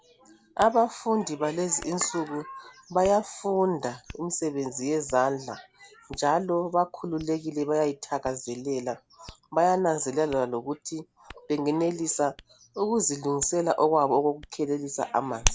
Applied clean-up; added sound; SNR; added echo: none; Chink, clink + Hands; 14 dB; none.